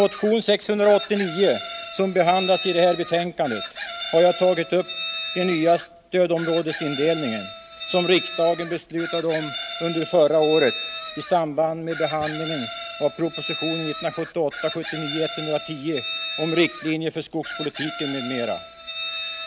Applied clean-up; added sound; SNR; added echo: none; Chicken, rooster; 9 dB; none.